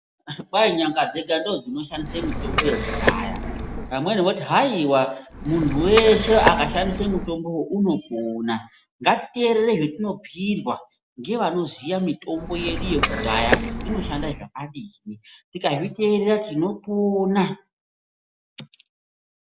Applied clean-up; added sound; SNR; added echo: none; Liquid; 2 dB; none.